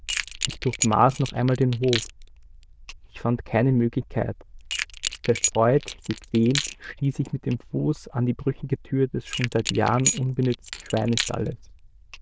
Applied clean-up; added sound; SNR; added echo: neural diffusion model UNIVERSE++.